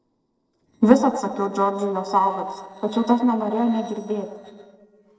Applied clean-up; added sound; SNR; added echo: neural separator model SepFormer DNS4.